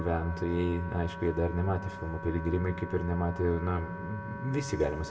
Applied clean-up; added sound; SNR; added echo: none; Wind instrument, woodwind instrument; 12 dB; reverberation time 1.3 s.